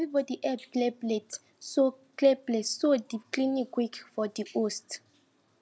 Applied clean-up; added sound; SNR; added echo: none; none; none; none.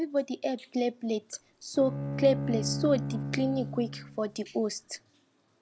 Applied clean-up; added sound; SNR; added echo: none; Bowed string instrument; 5 dB; none.